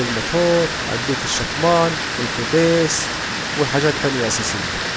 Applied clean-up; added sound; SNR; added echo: none; Water; 3 dB; none.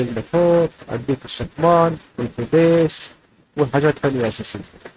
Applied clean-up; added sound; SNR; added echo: neural mask model RNNoise.